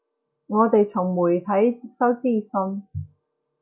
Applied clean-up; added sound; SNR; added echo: none; none; none; none.